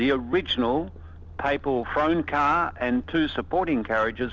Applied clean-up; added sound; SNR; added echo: none; Truck; 17 dB; none.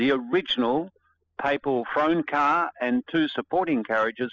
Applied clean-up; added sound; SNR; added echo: classical method spectral subtraction.